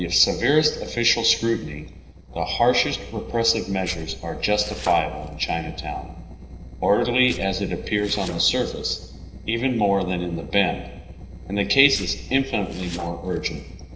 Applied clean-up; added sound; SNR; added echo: neural separator model SepFormer DNS4.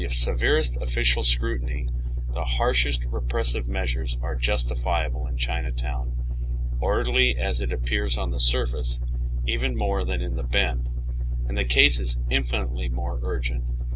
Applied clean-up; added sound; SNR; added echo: none; none; none; none.